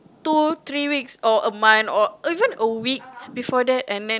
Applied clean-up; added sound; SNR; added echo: none; none; none; none.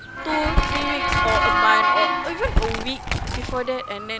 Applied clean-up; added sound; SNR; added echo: none; Crumpling, crinkling + Motor vehicle (road) / Siren; -5 dB; none.